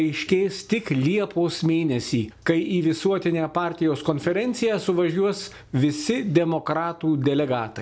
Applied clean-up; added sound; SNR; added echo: none; none; none; none.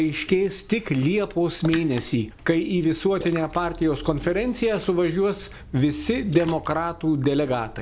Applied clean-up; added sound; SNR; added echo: none; Splash, splatter; 17 dB; none.